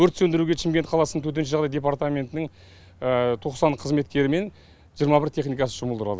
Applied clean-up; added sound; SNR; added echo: none; none; none; none.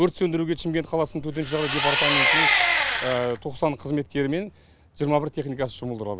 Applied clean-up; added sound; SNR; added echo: none; Engine; -4 dB; none.